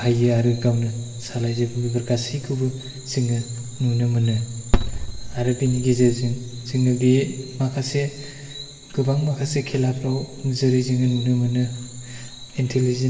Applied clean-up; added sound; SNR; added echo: none; none; none; reverberation time 2.2 s.